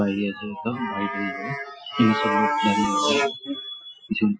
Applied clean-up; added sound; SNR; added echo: classical method Wiener filter.